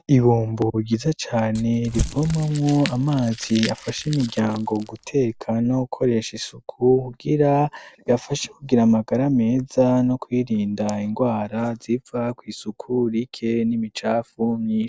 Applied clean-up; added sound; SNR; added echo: none; Crumpling, crinkling / Crushing; 11 dB; none.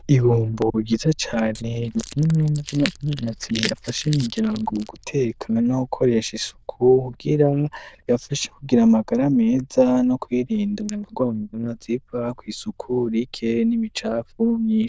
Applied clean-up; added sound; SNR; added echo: neural diffusion model UNIVERSE++.